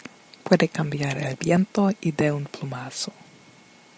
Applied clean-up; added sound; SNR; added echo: none; none; none; none.